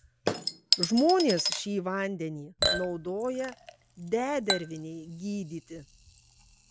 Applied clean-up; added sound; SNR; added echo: none; Chink, clink / Liquid; 3 dB; none.